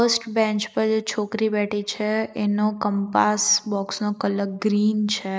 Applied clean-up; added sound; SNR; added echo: neural mask model Resemble Enhance denoiser.